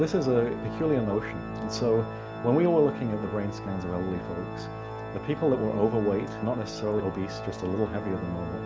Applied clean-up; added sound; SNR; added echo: none; Organ; 7 dB; none.